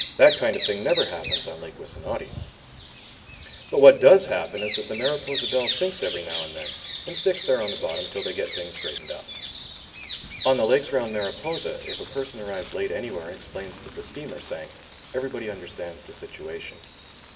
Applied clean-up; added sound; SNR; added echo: none; Bird vocalization, bird call, bird song; 4 dB; reverberation time 2.8 s.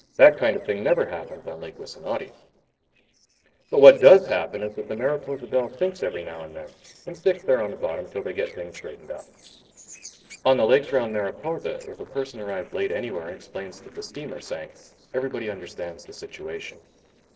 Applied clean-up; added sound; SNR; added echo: neural separator model SepFormer DNS4.